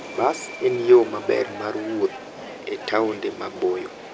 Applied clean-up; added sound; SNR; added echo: none; Subway, metro, underground; 14 dB; none.